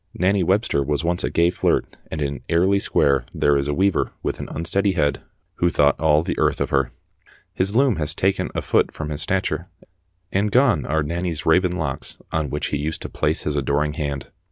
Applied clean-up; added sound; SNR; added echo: none; none; none; none.